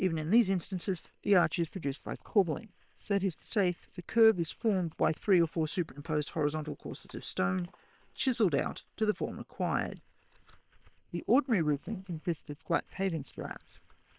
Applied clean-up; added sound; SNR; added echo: neural separator model SepFormer WHAM!.